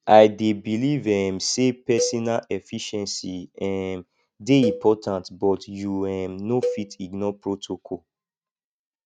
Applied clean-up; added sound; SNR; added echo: neural mask model RNNoise.